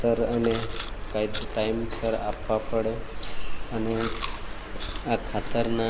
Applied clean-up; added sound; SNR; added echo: none; Chewing, mastication; 2 dB; none.